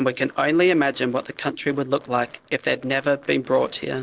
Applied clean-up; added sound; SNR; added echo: neural separator model SepFormer DNS4.